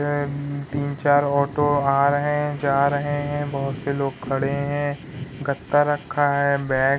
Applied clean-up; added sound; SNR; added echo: none; Thunder; 11 dB; none.